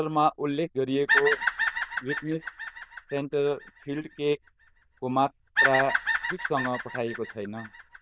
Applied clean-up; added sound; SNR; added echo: neural diffusion model UNIVERSE++.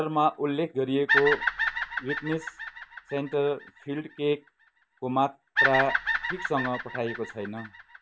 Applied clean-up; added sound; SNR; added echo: none; Bird vocalization, bird call, bird song; 2 dB; none.